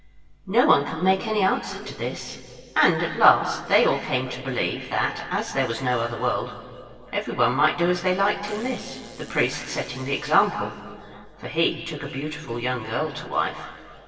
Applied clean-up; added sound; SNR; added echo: none; Fart; 19 dB; reverberation time 2.4 s.